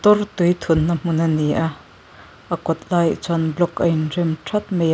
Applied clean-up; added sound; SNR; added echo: none; none; none; none.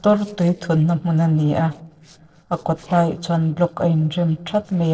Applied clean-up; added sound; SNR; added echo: neural separator model SepFormer DNS4.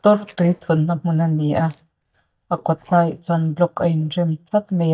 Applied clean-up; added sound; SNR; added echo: neural mask model DeepFilterNet 3.